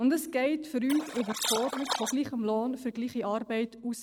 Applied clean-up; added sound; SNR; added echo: neural mask model RNNoise.